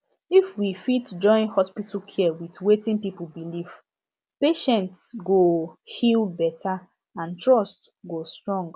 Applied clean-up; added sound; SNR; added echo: none; none; none; none.